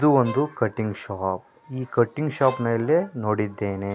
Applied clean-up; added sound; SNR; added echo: none; Bowed string instrument; 17 dB; none.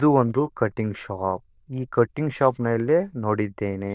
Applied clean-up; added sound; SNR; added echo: neural diffusion model UNIVERSE++.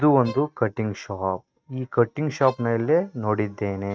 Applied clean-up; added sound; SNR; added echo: neural mask model RNNoise.